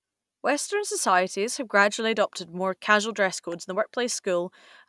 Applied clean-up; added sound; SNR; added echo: none; none; none; none.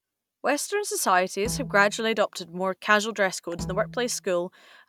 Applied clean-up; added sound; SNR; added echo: none; Bowed string instrument; 13 dB; none.